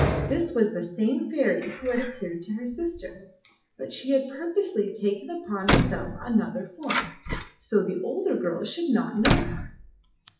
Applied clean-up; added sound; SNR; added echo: classical method WPE with log-MMSE.